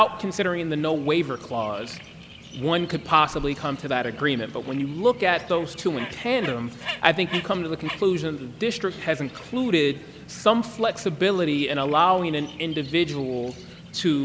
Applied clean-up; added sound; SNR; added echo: none; Bird; 16 dB; none.